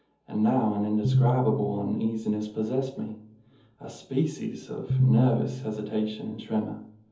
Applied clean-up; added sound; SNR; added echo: none; Piano; 0 dB; reverberation time 0.7 s.